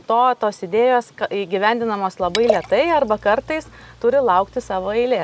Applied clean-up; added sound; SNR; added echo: none; Liquid; 11 dB; none.